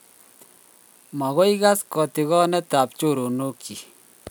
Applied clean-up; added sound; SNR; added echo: none; none; none; none.